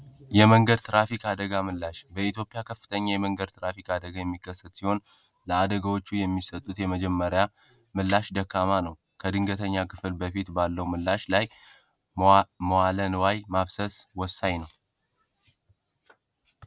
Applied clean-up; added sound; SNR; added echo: none; none; none; none.